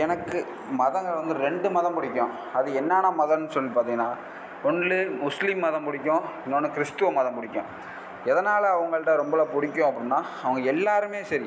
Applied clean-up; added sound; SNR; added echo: none; none; none; none.